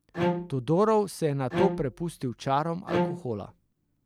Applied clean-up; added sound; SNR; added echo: none; Bowed string instrument; 3 dB; none.